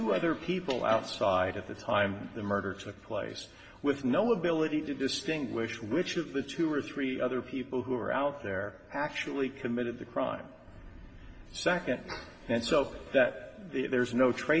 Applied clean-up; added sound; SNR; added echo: none; none; none; reverberation time 1.2 s.